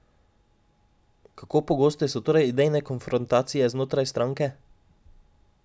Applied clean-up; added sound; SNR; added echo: none; none; none; none.